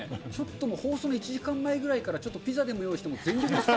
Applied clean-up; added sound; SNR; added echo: none; none; none; none.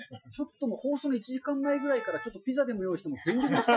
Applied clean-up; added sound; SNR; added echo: classical method Wiener filter.